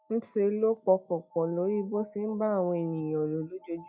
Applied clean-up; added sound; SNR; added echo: classical method log-MMSE.